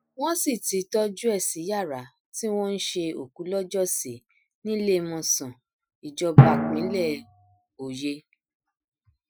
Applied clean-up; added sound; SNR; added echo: classical method Wiener filter.